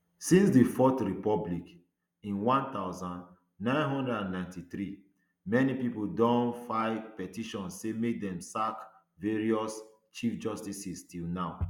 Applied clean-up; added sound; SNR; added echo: none; none; none; none.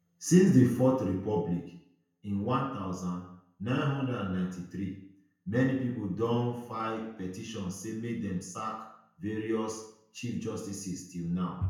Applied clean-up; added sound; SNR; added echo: none; none; none; reverberation time 0.5 s.